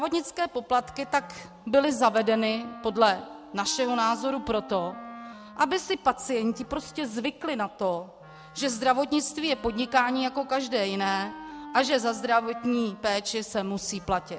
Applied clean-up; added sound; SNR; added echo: none; Wind instrument, woodwind instrument; 18 dB; none.